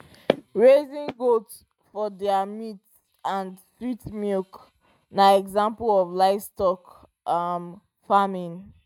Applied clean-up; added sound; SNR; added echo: neural mask model RNNoise.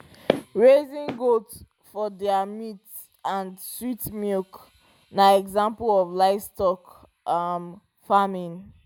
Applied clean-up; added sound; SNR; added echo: none; Walk, footsteps; 9 dB; none.